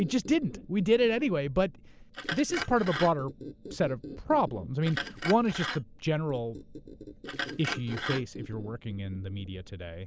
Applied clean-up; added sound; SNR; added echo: none; Squeak + Glass; 10 dB; none.